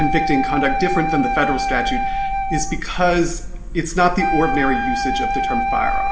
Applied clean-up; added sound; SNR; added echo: none; Wind instrument, woodwind instrument; 2 dB; reverberation time 1.3 s.